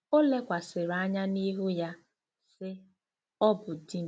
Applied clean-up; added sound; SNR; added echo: none; none; none; none.